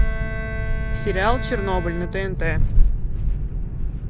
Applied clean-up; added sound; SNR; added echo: none; Bowed string instrument; 17 dB; none.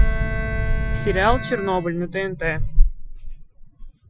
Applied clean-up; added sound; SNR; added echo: classical method Wiener filter.